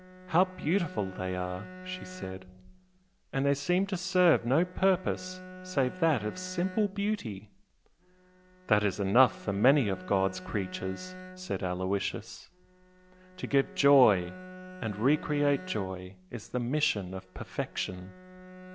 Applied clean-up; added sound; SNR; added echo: none; Bowed string instrument; 16 dB; none.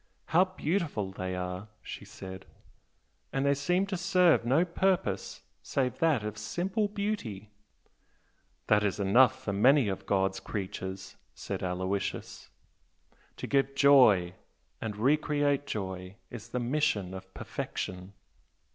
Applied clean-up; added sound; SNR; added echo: none; none; none; none.